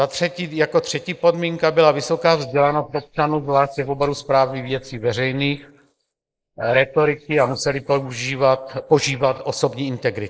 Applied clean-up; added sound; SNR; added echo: neural mask model Resemble Enhance denoiser.